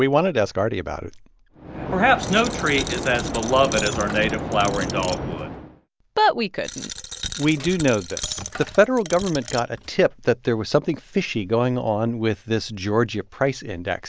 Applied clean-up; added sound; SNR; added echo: none; Coin (dropping); 12 dB; none.